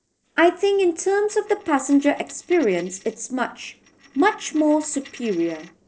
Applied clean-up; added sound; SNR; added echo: neural separator model SepFormer DNS4.